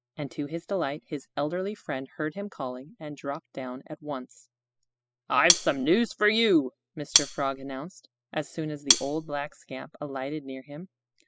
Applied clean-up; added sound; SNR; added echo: classical method spectral subtraction.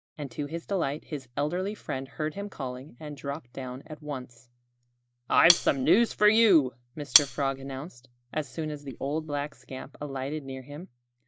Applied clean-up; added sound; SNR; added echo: neural mask model DeepFilterNet 3.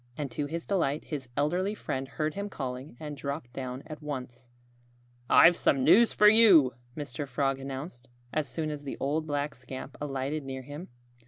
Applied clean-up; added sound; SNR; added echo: none; none; none; none.